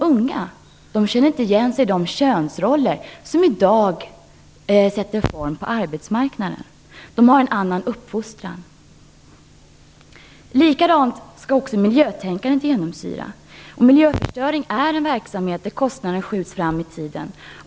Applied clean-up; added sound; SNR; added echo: none; none; none; none.